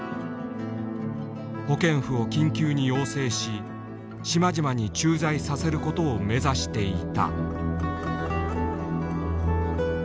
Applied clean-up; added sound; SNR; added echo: none; none; none; none.